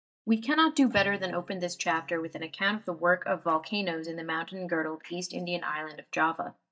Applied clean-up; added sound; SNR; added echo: neural mask model DeepFilterNet 3.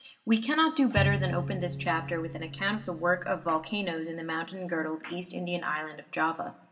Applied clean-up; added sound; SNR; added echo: none; Bowed string instrument; 4 dB; reverberation time 1.0 s.